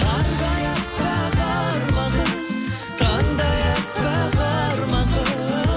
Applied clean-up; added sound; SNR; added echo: none; Trumpet; 15 dB; none.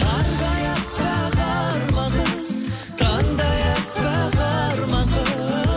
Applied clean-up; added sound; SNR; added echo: none; none; none; none.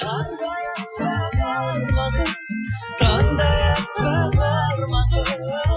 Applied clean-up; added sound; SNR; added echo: classical method Wiener filter.